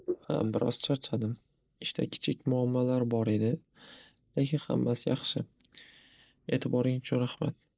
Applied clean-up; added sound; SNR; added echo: neural mask model Resemble Enhance denoiser.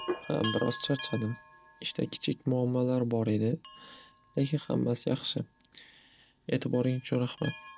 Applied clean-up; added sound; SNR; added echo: none; Hands + Chime; 14 dB; none.